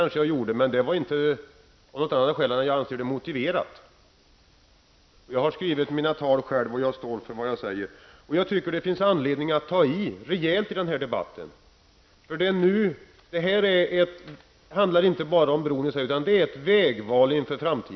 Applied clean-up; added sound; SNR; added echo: none; none; none; none.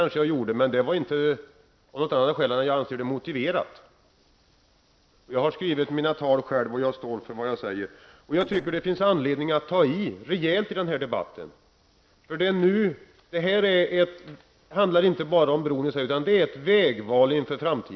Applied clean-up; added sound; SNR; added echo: neural separator model SepFormer DNS4.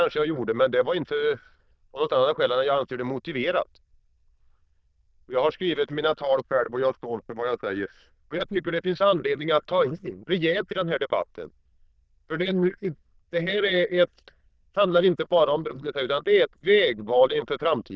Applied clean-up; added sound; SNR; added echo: neural diffusion model UNIVERSE++.